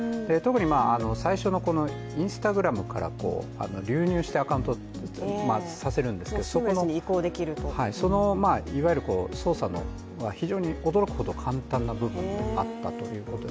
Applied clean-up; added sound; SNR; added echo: none; none; none; none.